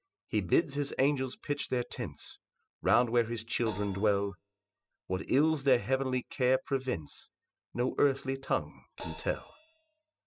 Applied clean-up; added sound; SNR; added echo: classical method spectral subtraction.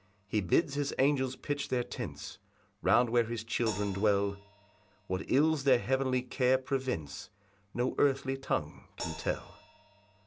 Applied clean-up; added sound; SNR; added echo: none; Crash cymbal; 20 dB; none.